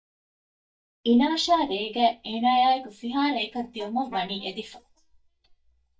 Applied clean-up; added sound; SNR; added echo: neural mask model DeepFilterNet 3.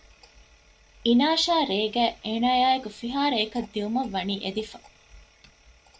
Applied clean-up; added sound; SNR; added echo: none; none; none; none.